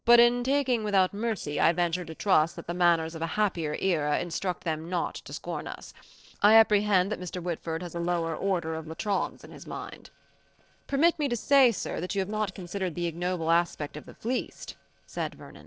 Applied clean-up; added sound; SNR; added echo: neural separator model SepFormer DNS4.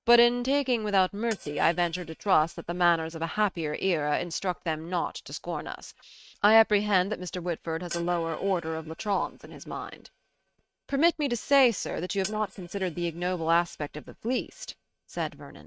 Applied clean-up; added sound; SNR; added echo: neural mask model RNNoise.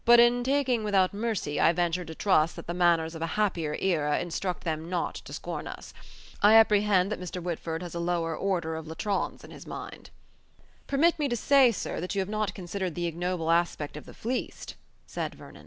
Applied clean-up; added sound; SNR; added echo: none; none; none; none.